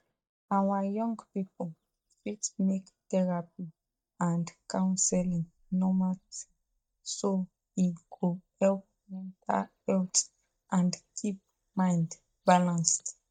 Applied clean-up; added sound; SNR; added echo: neural mask model DeepFilterNet 3.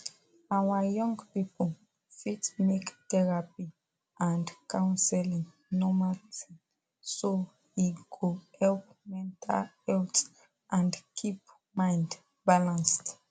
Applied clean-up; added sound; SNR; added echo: none; none; none; none.